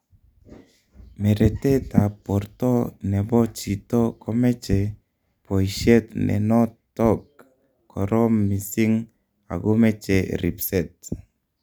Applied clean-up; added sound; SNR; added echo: none; none; none; none.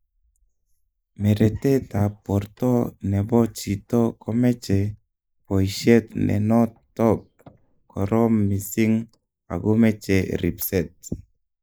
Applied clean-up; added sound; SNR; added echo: neural mask model Resemble Enhance denoiser.